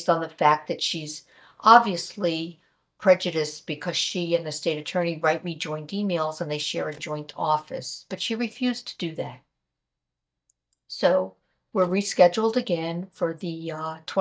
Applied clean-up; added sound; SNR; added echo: neural mask model DeepFilterNet 3.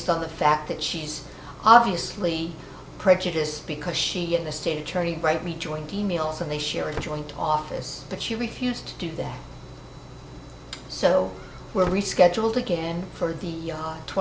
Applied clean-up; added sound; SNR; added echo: none; Squeak / Slam / Wood; 15 dB; none.